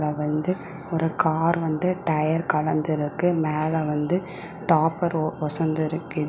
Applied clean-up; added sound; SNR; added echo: none; none; none; none.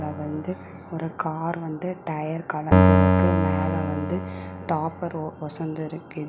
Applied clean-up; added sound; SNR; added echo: none; Keyboard (musical); -5 dB; none.